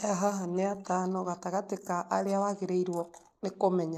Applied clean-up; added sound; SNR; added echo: neural mask model Resemble Enhance denoiser.